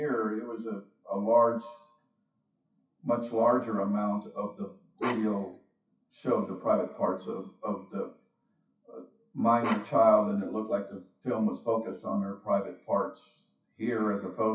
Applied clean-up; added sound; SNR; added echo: classical method WPE with log-MMSE.